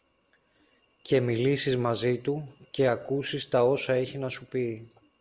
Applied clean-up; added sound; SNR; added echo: none; none; none; none.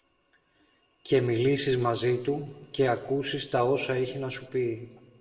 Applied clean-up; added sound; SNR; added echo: none; none; none; reverberation time 1.0 s.